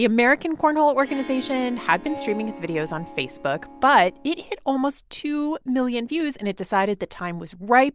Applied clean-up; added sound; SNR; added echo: none; Harp; 16 dB; none.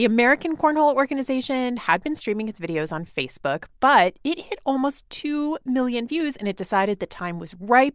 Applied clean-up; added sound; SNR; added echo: none; none; none; none.